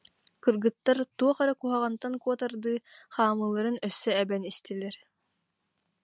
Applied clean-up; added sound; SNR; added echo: none; none; none; none.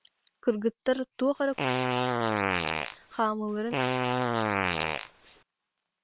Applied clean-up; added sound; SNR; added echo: neural separator model SepFormer WHAM!.